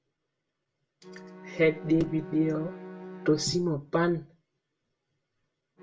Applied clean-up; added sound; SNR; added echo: none; Bowed string instrument; 16 dB; reverberation time 0.2 s.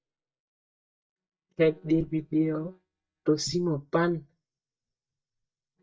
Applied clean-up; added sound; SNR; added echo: neural mask model DeepFilterNet 3.